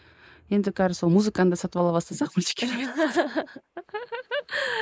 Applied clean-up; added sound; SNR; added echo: neural mask model Resemble Enhance denoiser.